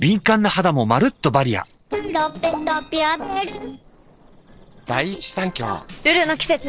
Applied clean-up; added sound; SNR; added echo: neural separator model SepFormer DNS4.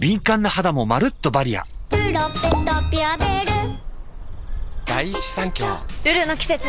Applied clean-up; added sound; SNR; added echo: none; Bird; 9 dB; none.